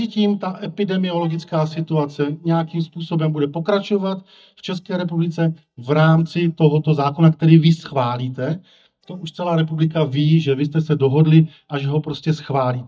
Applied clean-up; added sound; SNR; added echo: neural mask model DeepFilterNet 3.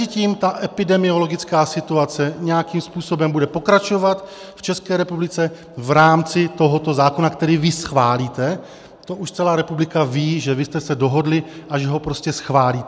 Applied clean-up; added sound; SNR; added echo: none; none; none; none.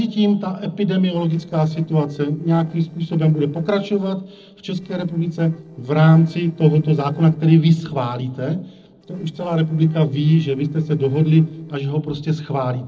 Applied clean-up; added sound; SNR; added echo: neural separator model SepFormer DNS4.